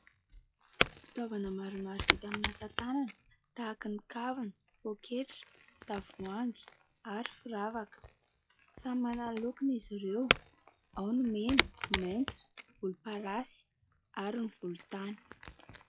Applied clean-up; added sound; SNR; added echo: classical method log-MMSE.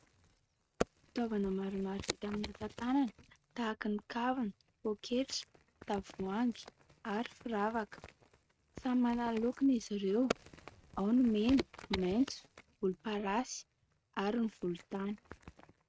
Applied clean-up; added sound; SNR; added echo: neural mask model RNNoise.